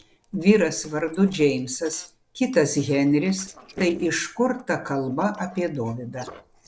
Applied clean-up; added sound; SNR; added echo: neural separator model SepFormer DNS4.